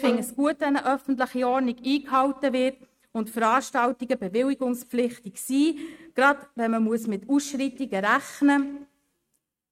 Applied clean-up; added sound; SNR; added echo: neural mask model RNNoise.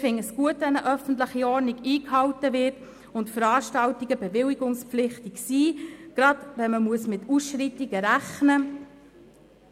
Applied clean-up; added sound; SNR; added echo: none; none; none; none.